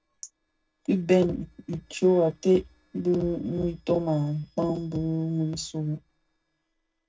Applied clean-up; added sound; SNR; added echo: neural separator model SepFormer DNS4.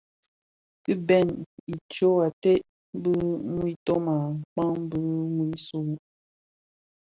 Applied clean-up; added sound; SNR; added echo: none; none; none; none.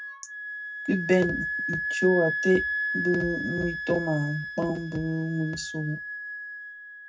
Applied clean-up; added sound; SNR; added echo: none; Wind instrument, woodwind instrument; 5 dB; reverberation time 0.4 s.